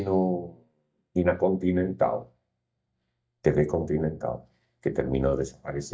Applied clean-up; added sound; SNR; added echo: neural mask model DeepFilterNet 3.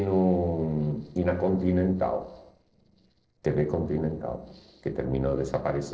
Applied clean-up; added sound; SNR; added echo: neural separator model SepFormer DNS4.